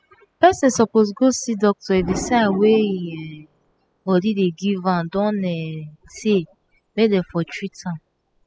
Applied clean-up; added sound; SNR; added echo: classical method spectral subtraction.